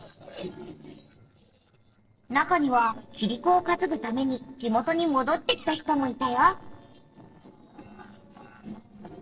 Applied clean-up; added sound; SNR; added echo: neural separator model SepFormer DNS4.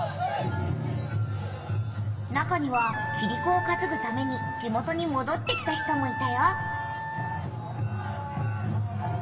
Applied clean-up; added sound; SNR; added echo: none; Wind instrument, woodwind instrument; 5 dB; reverberation time 1.5 s.